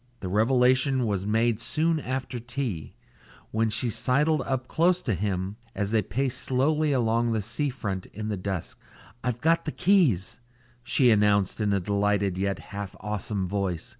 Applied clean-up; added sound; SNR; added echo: none; none; none; none.